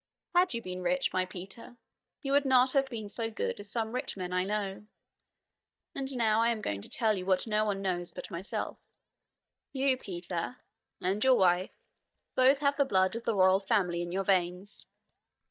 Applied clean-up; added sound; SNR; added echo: neural mask model DeepFilterNet 3.